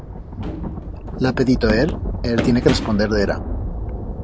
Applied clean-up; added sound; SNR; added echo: none; Run + Thunder; 3 dB; none.